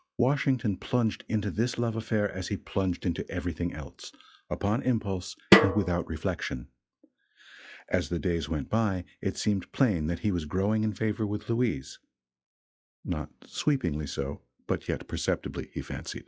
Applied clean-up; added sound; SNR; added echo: classical method log-MMSE.